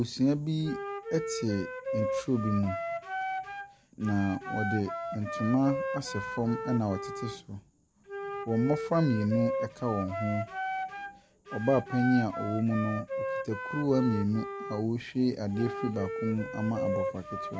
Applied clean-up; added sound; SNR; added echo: none; Wind instrument, woodwind instrument; 5 dB; none.